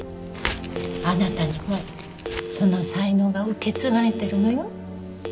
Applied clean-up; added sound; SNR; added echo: none; Telephone + Crackle; 9 dB; none.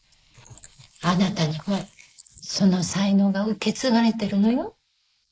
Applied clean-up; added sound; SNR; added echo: neural mask model Resemble Enhance denoiser.